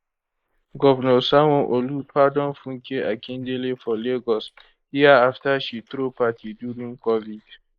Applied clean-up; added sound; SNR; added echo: neural mask model Resemble Enhance denoiser.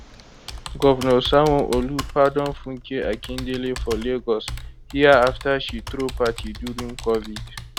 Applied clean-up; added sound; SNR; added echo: none; Computer keyboard; 12 dB; none.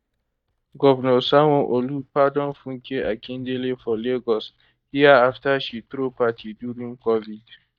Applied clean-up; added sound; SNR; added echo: neural mask model DeepFilterNet 3.